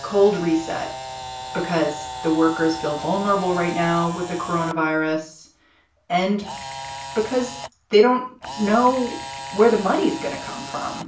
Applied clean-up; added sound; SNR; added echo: none; Camera; 12 dB; reverberation time 0.4 s.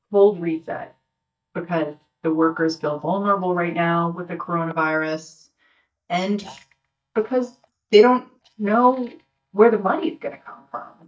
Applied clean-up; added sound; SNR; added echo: neural mask model DeepFilterNet 3.